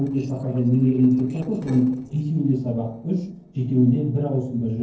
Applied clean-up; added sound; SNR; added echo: neural separator model SepFormer DNS4.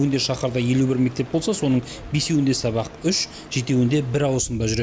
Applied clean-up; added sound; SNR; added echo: none; none; none; none.